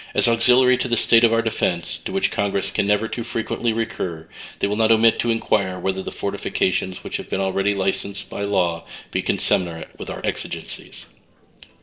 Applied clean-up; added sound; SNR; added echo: neural separator model SepFormer DNS4.